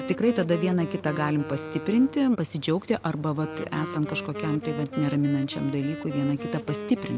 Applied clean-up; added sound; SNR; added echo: none; Wind instrument, woodwind instrument; 10 dB; none.